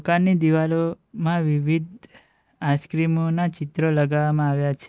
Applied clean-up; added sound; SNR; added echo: none; none; none; none.